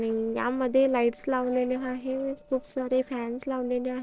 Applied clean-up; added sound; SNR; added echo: neural separator model SepFormer DNS4.